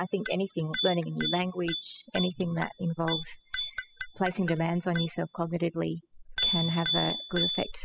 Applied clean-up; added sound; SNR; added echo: classical method spectral subtraction.